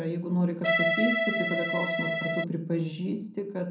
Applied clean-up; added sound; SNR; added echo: none; Accordion; -3 dB; reverberation time 0.6 s.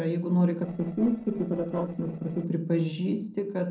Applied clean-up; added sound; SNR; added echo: neural separator model SepFormer DNS4.